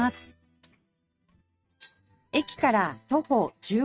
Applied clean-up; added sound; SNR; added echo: neural mask model RNNoise.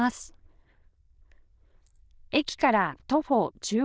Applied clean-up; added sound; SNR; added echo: neural diffusion model UNIVERSE++.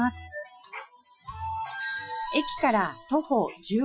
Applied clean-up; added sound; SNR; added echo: classical method Wiener filter.